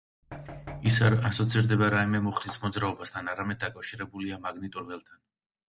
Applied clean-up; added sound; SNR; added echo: none; Knock; 14 dB; none.